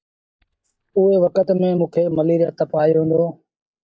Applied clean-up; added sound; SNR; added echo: neural mask model DeepFilterNet 3.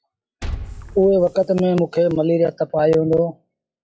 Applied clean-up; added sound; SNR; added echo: classical method log-MMSE.